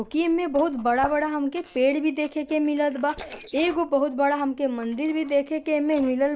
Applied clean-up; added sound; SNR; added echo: neural mask model Resemble Enhance denoiser.